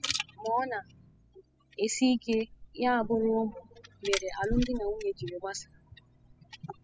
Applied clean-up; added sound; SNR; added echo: classical method spectral subtraction.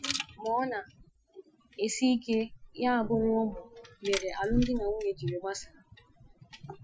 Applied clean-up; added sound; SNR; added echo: classical method Wiener filter.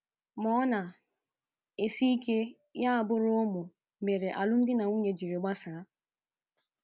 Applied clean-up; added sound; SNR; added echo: none; none; none; none.